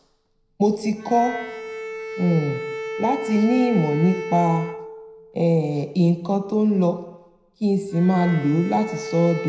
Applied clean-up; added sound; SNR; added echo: none; Bowed string instrument; 11 dB; reverberation time 0.8 s.